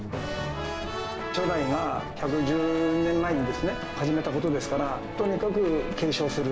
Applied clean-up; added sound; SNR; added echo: none; Chewing, mastication; 17 dB; none.